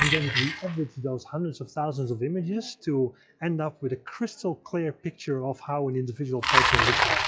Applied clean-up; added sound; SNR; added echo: classical method log-MMSE.